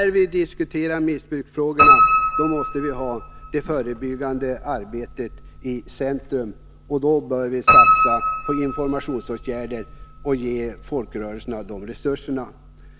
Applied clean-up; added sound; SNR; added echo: none; Piano; -2 dB; none.